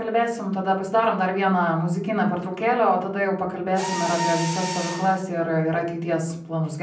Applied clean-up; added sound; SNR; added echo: none; Mechanisms; 12 dB; reverberation time 0.6 s.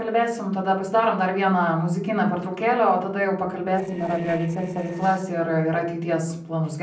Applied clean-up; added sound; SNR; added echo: neural separator model SepFormer DNS4.